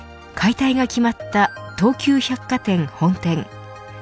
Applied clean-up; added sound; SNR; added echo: none; none; none; none.